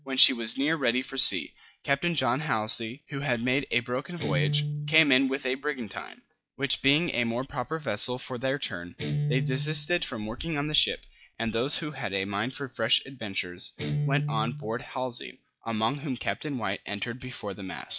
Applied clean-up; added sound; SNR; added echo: classical method log-MMSE.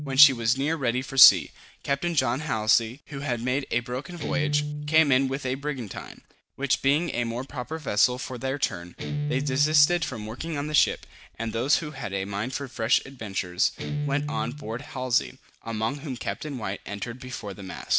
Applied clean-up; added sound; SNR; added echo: none; Guitar; 10 dB; none.